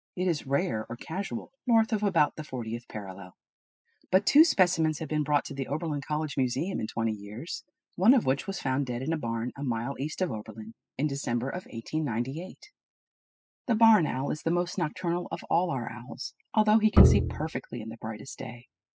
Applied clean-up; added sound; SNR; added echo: classical method spectral subtraction.